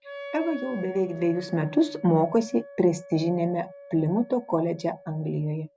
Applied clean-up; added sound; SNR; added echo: none; Wind instrument, woodwind instrument; 17 dB; none.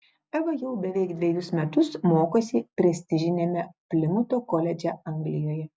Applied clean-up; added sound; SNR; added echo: none; none; none; none.